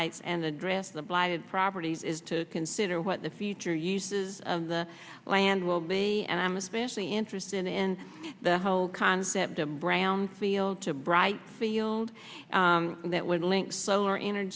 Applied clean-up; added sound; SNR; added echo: none; none; none; none.